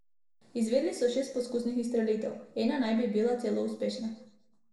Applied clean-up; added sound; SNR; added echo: none; none; none; reverberation time 0.8 s.